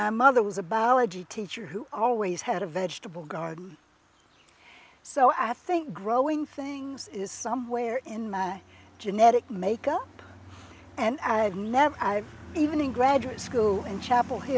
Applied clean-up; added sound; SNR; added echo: none; none; none; none.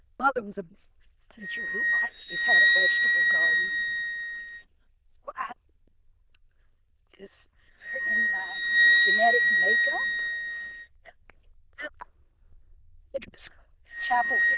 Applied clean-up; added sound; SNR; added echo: neural diffusion model UNIVERSE++.